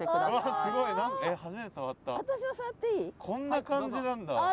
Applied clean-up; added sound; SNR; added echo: none; none; none; none.